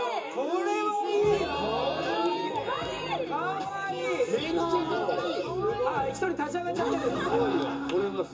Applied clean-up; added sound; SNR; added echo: none; none; none; reverberation time 0.2 s.